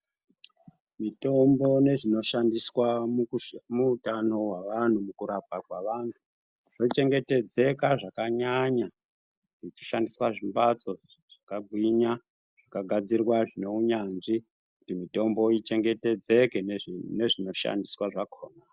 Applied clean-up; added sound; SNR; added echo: none; none; none; none.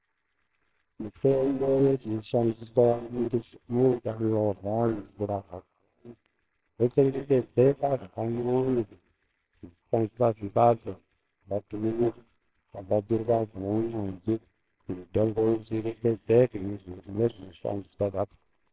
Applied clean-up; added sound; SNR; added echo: neural separator model SepFormer WHAMR!.